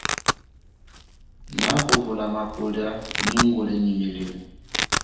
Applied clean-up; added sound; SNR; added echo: none; Domestic sounds, home sounds; 1 dB; reverberation time 0.9 s.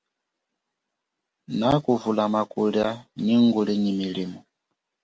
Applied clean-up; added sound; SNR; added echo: none; none; none; none.